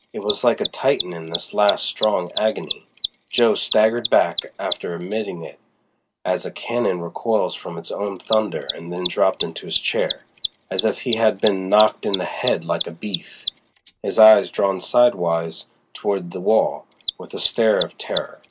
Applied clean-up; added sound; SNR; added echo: none; Mechanisms; 11 dB; none.